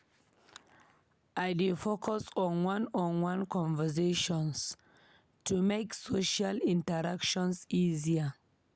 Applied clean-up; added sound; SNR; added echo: none; none; none; none.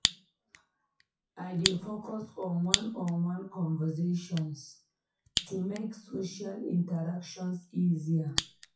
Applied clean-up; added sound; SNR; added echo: classical method WPE with log-MMSE.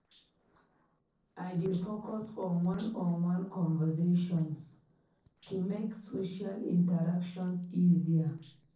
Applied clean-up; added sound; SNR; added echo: neural separator model SepFormer DNS4.